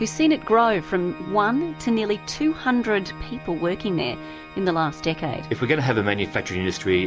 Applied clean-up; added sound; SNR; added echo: none; Organ; 15 dB; none.